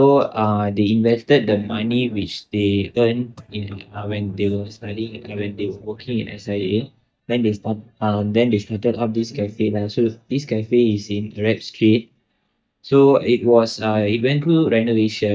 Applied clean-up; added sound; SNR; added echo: neural mask model DeepFilterNet 3.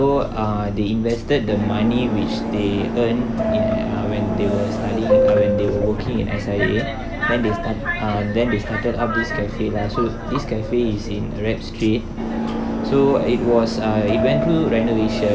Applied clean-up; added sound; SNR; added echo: none; Subway, metro, underground; 2 dB; none.